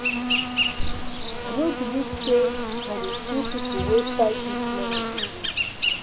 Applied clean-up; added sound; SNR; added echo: none; Insect; -2 dB; none.